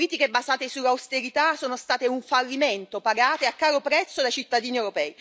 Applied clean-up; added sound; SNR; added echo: none; none; none; none.